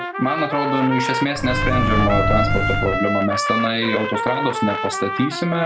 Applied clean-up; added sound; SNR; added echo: none; Microwave oven + Trumpet; 0 dB; none.